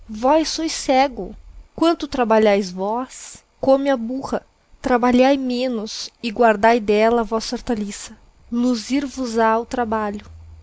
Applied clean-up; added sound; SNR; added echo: none; none; none; none.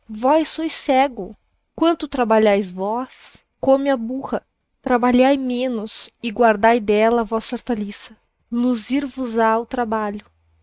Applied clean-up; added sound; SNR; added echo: neural mask model RNNoise.